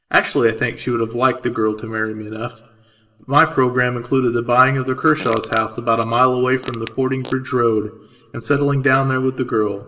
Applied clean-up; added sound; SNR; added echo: none; Fart; 19 dB; reverberation time 1.3 s.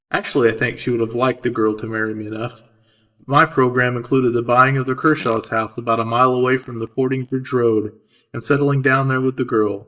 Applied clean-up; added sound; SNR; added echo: neural mask model DeepFilterNet 3.